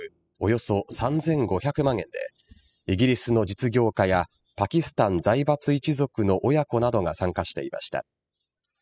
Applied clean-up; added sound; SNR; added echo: classical method spectral subtraction.